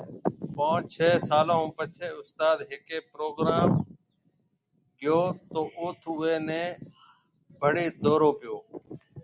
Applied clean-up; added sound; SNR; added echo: none; none; none; none.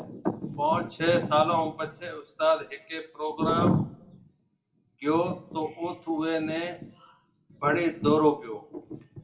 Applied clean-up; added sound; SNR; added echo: none; none; none; reverberation time 0.3 s.